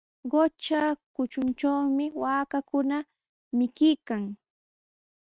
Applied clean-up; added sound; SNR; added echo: neural separator model SepFormer WHAM!.